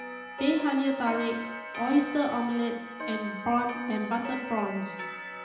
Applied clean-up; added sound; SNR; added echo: none; Clock; 9 dB; reverberation time 1.0 s.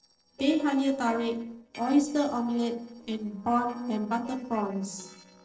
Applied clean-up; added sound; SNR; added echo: neural separator model SepFormer DNS4.